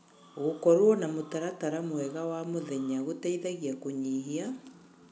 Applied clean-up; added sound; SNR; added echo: none; none; none; none.